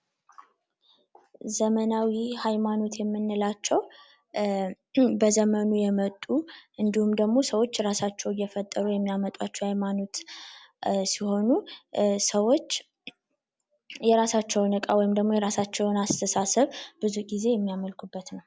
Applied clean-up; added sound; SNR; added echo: none; none; none; none.